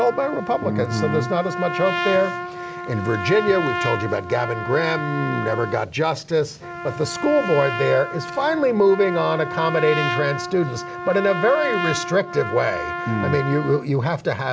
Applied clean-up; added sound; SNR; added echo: none; Trumpet; 7 dB; none.